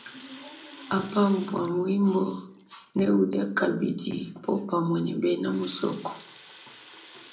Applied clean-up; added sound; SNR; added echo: none; Water tap, faucet; 20 dB; reverberation time 0.5 s.